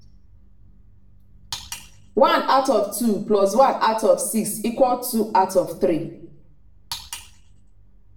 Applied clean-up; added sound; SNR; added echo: none; none; none; reverberation time 0.5 s.